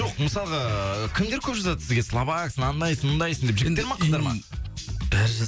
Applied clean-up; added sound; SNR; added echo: none; none; none; none.